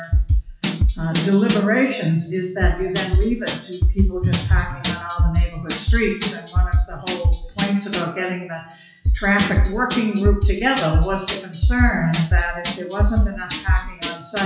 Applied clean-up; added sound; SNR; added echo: classical method WPE with log-MMSE.